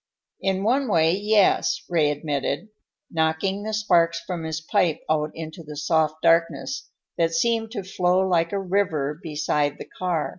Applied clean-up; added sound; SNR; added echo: none; none; none; none.